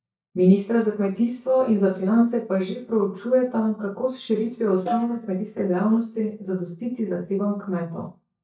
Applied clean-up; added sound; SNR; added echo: neural mask model DeepFilterNet 3.